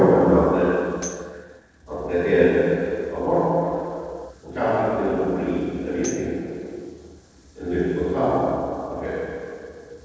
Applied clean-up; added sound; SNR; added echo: neural separator model SepFormer DNS4.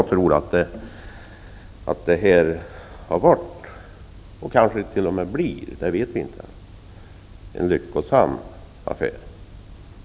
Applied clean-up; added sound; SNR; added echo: none; none; none; none.